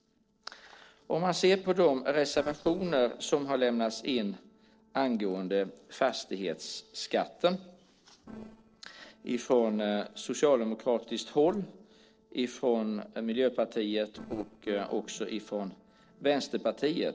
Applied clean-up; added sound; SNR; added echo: neural separator model SepFormer DNS4.